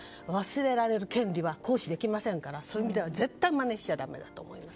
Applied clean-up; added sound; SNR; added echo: none; none; none; none.